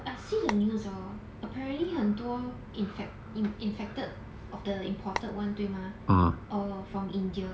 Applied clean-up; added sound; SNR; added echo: none; Telephone; 6 dB; none.